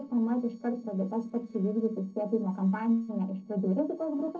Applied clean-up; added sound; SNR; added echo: neural separator model SepFormer DNS4.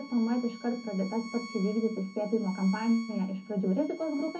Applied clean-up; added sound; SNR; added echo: none; Bowed string instrument; 18 dB; reverberation time 0.4 s.